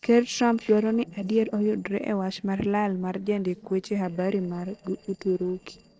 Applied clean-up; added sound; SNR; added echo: neural separator model SepFormer DNS4.